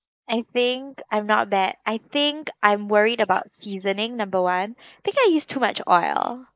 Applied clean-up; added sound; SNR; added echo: neural mask model Resemble Enhance denoiser.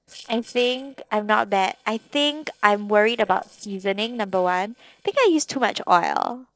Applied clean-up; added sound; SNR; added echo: neural separator model SepFormer DNS4.